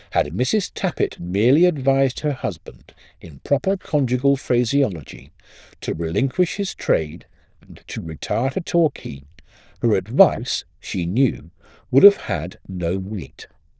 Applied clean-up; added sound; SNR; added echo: neural diffusion model UNIVERSE++.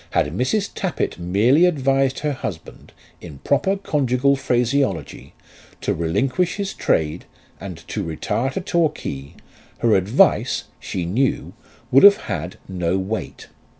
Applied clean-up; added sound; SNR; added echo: none; none; none; none.